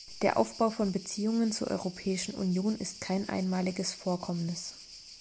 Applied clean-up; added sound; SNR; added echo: none; Cricket; 18 dB; none.